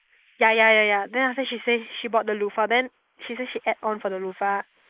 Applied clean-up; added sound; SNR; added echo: neural mask model Resemble Enhance denoiser.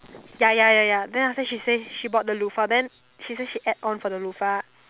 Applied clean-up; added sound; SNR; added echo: none; none; none; none.